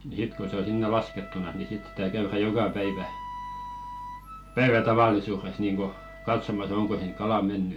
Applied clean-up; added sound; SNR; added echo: none; Wind instrument, woodwind instrument; 16 dB; none.